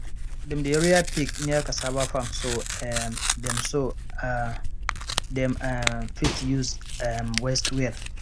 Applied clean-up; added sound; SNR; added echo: none; Microwave oven + Tearing; 2 dB; none.